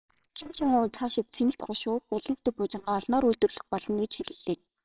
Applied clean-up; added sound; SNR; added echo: neural separator model SepFormer WHAMR!.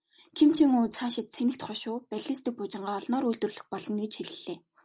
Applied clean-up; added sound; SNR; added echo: none; none; none; none.